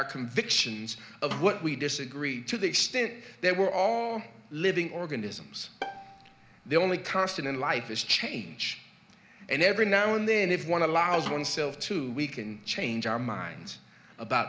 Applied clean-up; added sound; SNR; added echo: none; Bowed string instrument + Snare drum; 14 dB; none.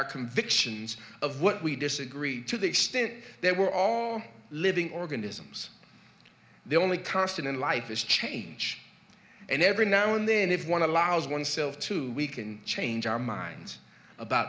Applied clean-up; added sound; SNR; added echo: none; none; none; none.